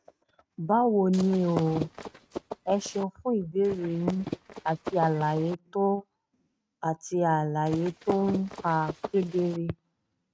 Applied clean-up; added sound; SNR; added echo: neural mask model RNNoise.